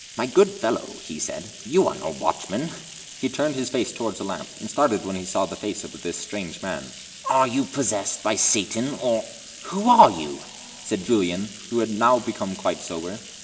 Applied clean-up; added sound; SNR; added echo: none; Bathtub (filling or washing); 17 dB; reverberation time 1.8 s.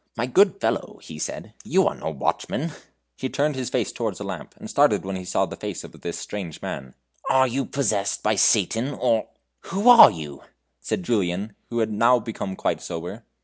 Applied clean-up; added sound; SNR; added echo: none; none; none; none.